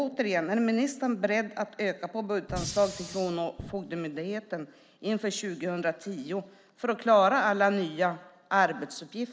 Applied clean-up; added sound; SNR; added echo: none; Fire; 12 dB; none.